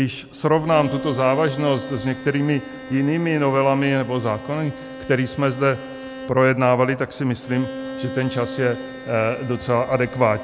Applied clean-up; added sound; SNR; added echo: none; Bowed string instrument; 13 dB; none.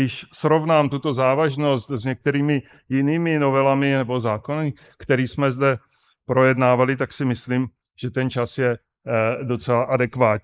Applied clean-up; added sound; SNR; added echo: neural mask model Resemble Enhance denoiser.